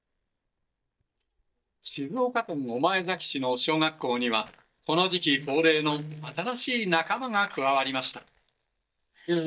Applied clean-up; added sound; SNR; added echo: neural mask model DeepFilterNet 3.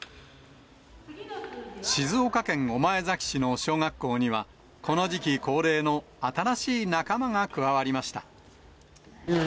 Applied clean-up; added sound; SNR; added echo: none; none; none; none.